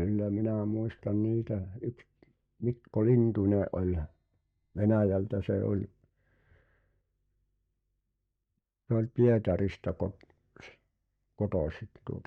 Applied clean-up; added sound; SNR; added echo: neural mask model DeepFilterNet 3.